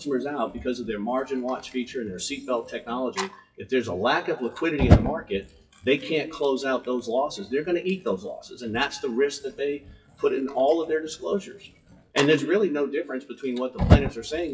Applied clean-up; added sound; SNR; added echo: classical method WPE with log-MMSE.